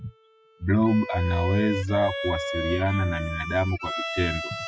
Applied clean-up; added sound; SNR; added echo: classical method spectral subtraction.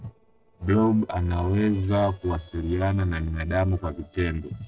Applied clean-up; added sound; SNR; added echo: neural separator model SepFormer DNS4.